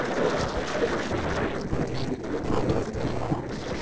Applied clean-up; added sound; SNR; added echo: neural separator model SepFormer DNS4.